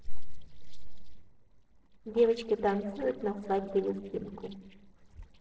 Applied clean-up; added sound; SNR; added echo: neural separator model SepFormer DNS4.